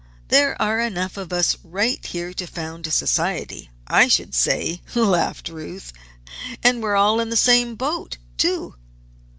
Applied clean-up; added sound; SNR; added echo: none; none; none; none.